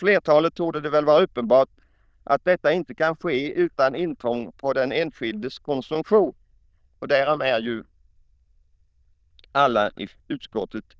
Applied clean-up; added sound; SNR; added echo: neural diffusion model UNIVERSE++.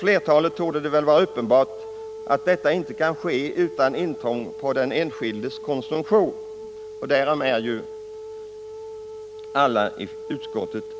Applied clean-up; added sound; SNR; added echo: none; Wind instrument, woodwind instrument; 13 dB; none.